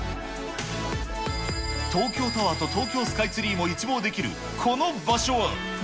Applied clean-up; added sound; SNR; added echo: none; none; none; none.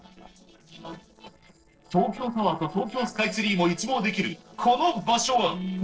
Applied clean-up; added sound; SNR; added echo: neural separator model SepFormer DNS4.